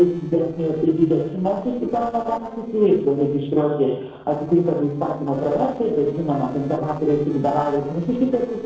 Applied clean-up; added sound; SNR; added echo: neural separator model SepFormer DNS4.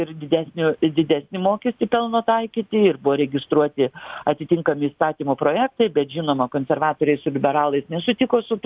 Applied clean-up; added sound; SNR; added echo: none; none; none; none.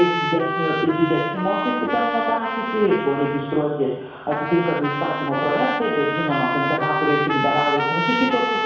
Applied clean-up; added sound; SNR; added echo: none; Trumpet; 3 dB; reverberation time 1.1 s.